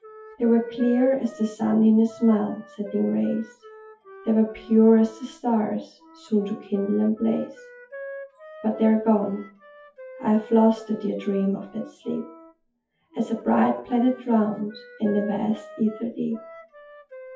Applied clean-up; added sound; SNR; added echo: classical method WPE with log-MMSE.